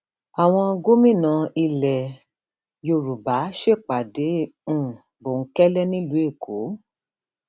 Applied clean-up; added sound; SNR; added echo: none; none; none; none.